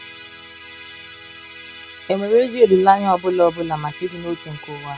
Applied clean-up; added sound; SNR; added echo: none; Musical instrument; 18 dB; none.